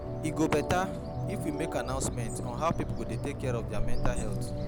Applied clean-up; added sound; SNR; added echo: none; Bird + Organ; -2 dB; none.